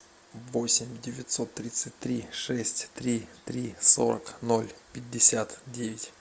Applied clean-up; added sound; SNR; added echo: none; none; none; none.